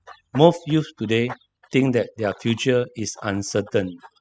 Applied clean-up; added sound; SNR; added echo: classical method spectral subtraction.